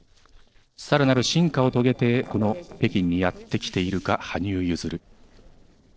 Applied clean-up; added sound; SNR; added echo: neural separator model SepFormer DNS4.